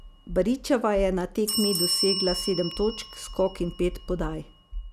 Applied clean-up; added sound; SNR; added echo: none; Bell; 7 dB; none.